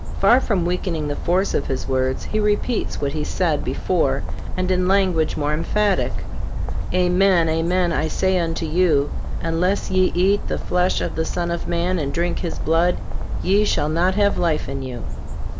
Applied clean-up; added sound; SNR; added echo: none; Bird; 1 dB; none.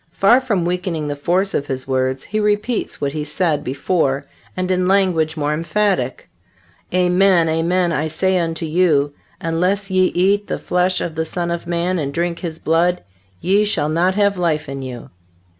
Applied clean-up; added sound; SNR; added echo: none; none; none; none.